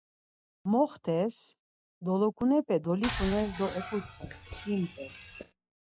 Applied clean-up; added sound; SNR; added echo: classical method log-MMSE.